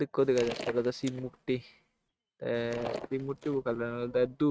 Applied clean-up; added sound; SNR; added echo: neural mask model RNNoise.